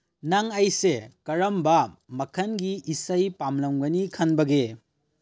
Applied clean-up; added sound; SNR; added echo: none; none; none; none.